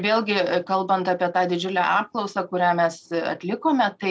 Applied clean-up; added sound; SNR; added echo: none; none; none; none.